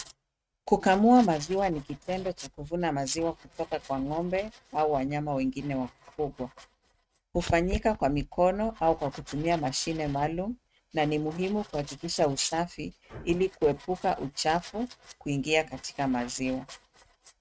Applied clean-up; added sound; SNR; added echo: neural mask model RNNoise.